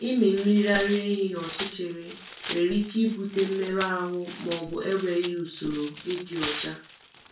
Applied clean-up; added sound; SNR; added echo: none; Tearing; 13 dB; reverberation time 0.3 s.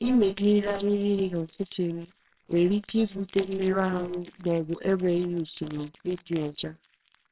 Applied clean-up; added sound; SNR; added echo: neural separator model SepFormer WHAMR!.